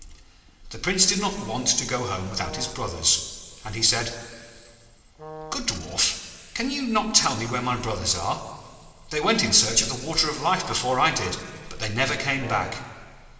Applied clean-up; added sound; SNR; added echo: none; Brass instrument; 15 dB; reverberation time 2.4 s.